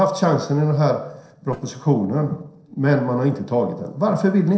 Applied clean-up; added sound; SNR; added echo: neural separator model SepFormer DNS4.